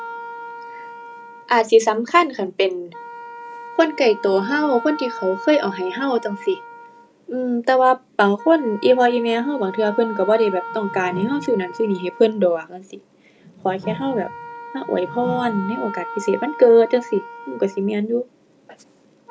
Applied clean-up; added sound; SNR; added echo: none; Whoosh, swoosh, swish + Wind instrument, woodwind instrument; 14 dB; none.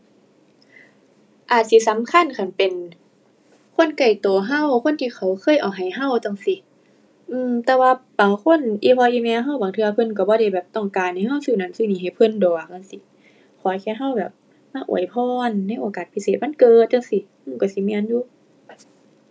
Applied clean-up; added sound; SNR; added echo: none; none; none; none.